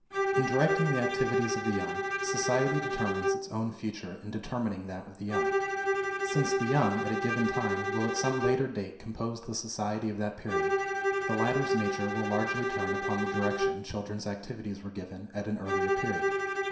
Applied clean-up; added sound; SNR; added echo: none; Bowed string instrument; -1 dB; reverberation time 0.7 s.